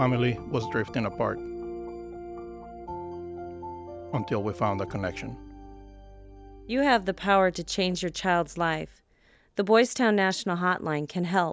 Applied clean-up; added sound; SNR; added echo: none; none; none; none.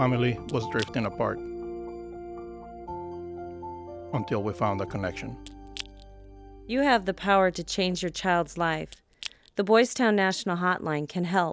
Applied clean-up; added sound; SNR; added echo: none; Crack / Crushing; 19 dB; none.